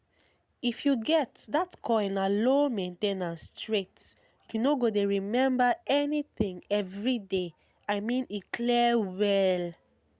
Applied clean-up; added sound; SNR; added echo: none; none; none; none.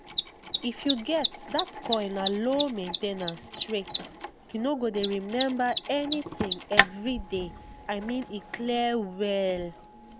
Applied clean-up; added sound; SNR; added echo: none; Mechanisms; 2 dB; none.